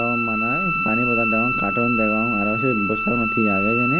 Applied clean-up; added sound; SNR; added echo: none; Bowed string instrument; 0 dB; none.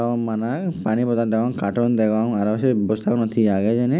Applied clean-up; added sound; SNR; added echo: none; none; none; none.